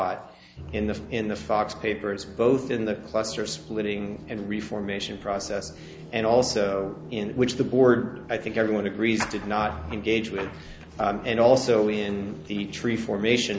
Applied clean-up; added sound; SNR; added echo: none; Musical instrument; 17 dB; none.